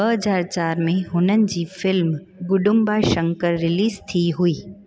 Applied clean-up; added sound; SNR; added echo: none; none; none; none.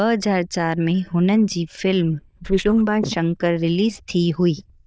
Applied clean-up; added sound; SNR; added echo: neural diffusion model UNIVERSE++.